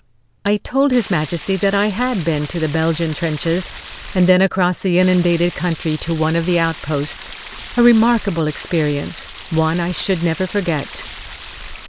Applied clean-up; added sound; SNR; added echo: none; Stream; 15 dB; none.